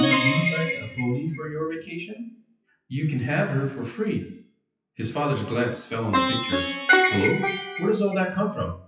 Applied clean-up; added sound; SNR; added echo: classical method WPE with log-MMSE.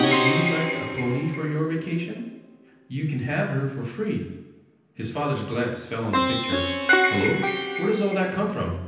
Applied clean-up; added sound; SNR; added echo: none; Plucked string instrument; 0 dB; reverberation time 0.9 s.